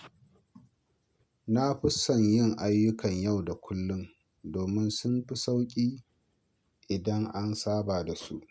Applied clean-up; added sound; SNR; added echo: none; none; none; none.